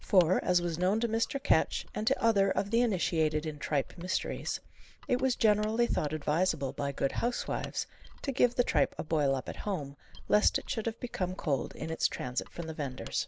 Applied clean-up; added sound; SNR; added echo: none; Mechanisms; 16 dB; none.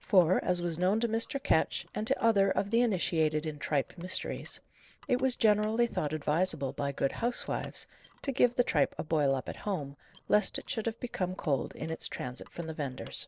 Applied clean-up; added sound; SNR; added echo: neural separator model SepFormer DNS4.